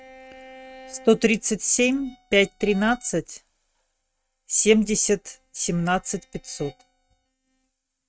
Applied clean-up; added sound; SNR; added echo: neural mask model RNNoise.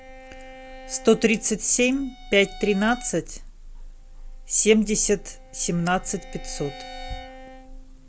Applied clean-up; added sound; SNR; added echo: none; Bowed string instrument + Bowed string instrument; 20 dB; none.